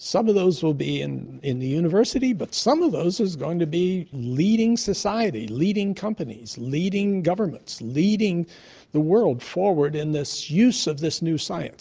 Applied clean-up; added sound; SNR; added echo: none; none; none; none.